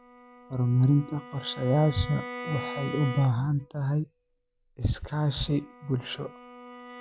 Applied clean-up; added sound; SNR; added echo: none; Bowed string instrument; 14 dB; none.